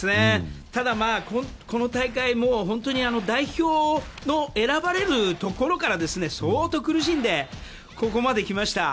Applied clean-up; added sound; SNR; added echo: none; none; none; none.